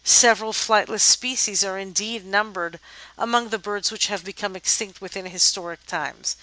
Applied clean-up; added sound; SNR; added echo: none; none; none; none.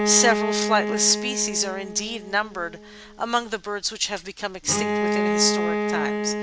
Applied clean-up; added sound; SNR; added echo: none; Bowed string instrument; 1 dB; none.